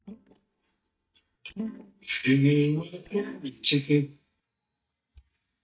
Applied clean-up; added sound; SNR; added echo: neural mask model DeepFilterNet 3.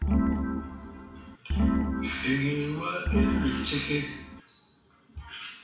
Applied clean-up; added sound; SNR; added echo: none; Organ; -4 dB; reverberation time 0.6 s.